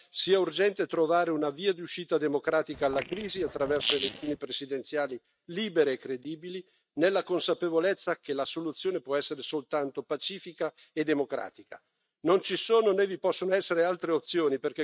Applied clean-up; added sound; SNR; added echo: neural mask model RNNoise.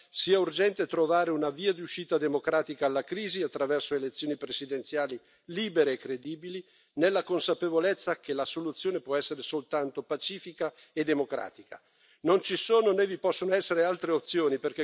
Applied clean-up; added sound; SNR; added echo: none; none; none; none.